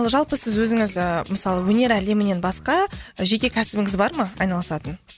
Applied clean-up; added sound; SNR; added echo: none; none; none; none.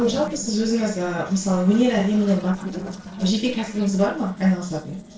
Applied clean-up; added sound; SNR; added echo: neural separator model SepFormer DNS4.